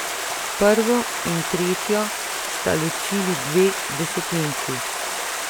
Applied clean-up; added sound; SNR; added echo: none; Stream; 3 dB; none.